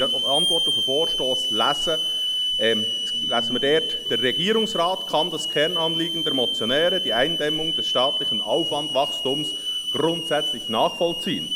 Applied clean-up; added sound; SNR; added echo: none; Hiss / Alarm; 0 dB; none.